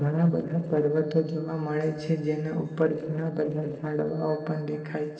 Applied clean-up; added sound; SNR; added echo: neural separator model SepFormer DNS4.